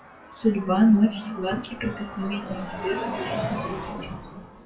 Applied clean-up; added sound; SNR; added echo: classical method WPE with log-MMSE.